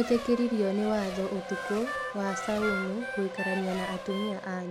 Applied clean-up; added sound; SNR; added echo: none; Harmonica + Race car, auto racing; 6 dB; none.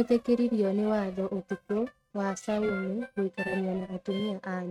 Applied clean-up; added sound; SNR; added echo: neural mask model RNNoise.